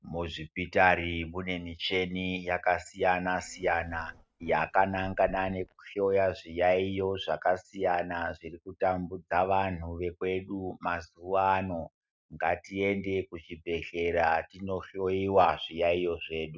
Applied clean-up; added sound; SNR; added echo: neural mask model RNNoise.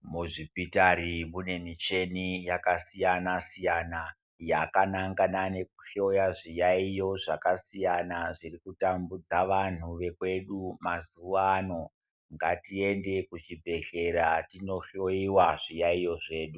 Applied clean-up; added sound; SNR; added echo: none; none; none; none.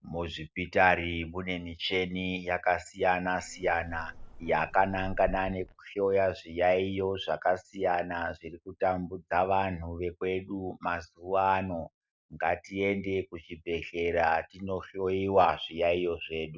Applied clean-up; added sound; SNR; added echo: none; Insect; 12 dB; none.